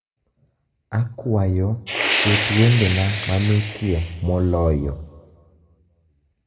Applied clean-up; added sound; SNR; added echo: none; Fire; 5 dB; reverberation time 0.8 s.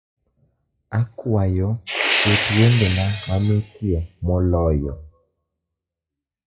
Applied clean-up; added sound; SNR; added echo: classical method WPE with log-MMSE.